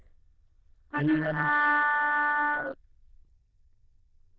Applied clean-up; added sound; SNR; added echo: neural diffusion model UNIVERSE++.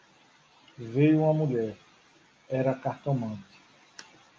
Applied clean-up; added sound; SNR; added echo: none; none; none; none.